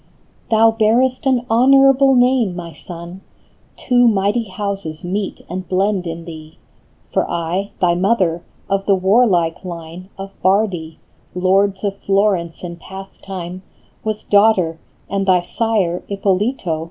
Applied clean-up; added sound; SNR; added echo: none; none; none; none.